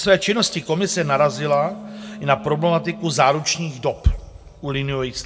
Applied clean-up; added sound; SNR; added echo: none; Wind instrument, woodwind instrument; 16 dB; reverberation time 1.6 s.